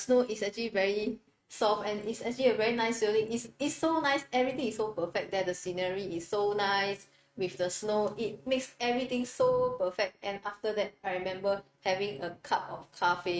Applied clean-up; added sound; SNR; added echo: neural mask model RNNoise.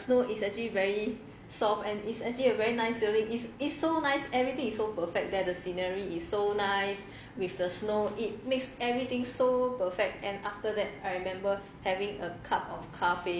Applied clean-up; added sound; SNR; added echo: none; none; none; none.